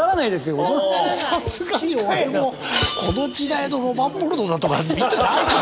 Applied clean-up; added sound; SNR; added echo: none; Whoosh, swoosh, swish; 15 dB; none.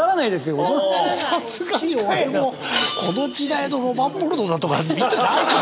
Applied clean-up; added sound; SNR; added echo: none; none; none; none.